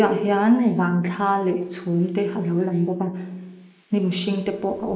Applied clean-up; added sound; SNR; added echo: neural mask model Resemble Enhance denoiser.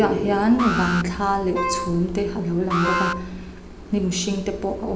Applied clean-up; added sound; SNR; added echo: none; Alarm + Wind instrument, woodwind instrument; 6 dB; none.